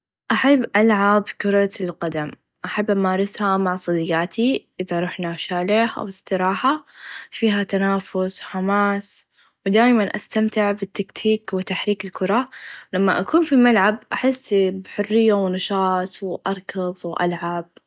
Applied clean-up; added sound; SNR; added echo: none; none; none; none.